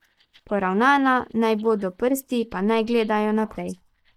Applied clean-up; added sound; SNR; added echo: neural mask model DeepFilterNet 3.